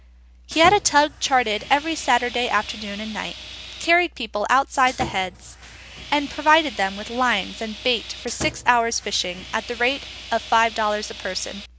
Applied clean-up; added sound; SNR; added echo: none; Sawing; 14 dB; none.